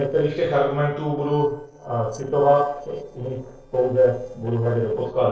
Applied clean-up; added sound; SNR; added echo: neural separator model SepFormer DNS4.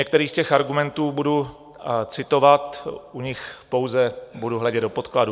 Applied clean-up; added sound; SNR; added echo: none; none; none; none.